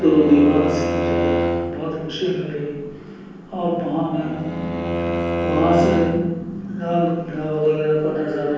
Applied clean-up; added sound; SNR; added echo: none; Bowed string instrument; 4 dB; reverberation time 1.3 s.